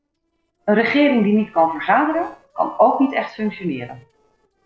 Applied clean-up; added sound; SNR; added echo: neural separator model SepFormer DNS4.